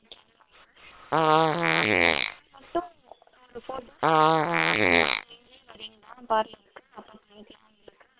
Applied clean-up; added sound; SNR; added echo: neural separator model SepFormer WHAM!.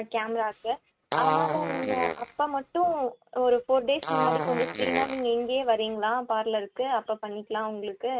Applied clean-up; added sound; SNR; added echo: neural mask model RNNoise.